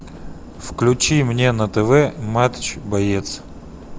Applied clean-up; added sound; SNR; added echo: none; Run; 19 dB; none.